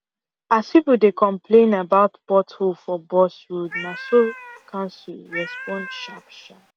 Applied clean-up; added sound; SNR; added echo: none; Cat; 14 dB; none.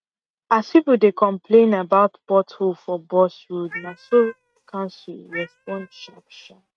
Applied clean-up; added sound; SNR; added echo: neural mask model RNNoise.